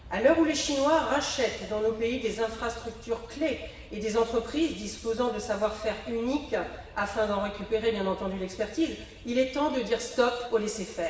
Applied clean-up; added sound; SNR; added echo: none; Aircraft; 19 dB; reverberation time 1.3 s.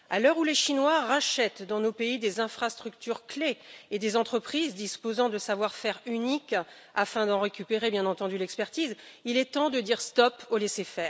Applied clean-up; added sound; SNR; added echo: none; none; none; none.